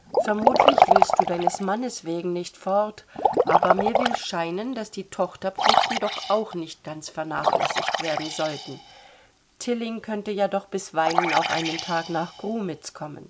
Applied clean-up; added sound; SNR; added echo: none; Liquid; -3 dB; none.